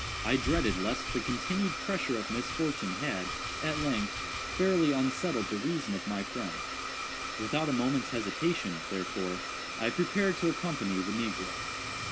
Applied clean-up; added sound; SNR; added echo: none; Domestic sounds, home sounds; 4 dB; none.